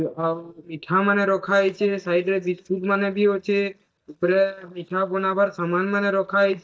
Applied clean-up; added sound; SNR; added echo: neural mask model DeepFilterNet 3.